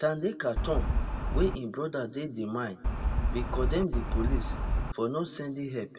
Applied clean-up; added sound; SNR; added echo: none; Wind; -5 dB; reverberation time 0.8 s.